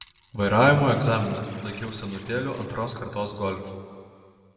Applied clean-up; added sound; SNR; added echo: none; Scratching (performance technique); 20 dB; reverberation time 1.9 s.